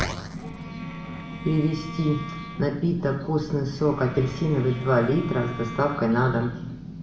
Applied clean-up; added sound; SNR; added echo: none; Bowed string instrument; 18 dB; reverberation time 0.7 s.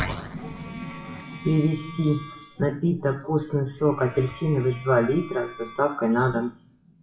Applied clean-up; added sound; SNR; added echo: classical method WPE with log-MMSE.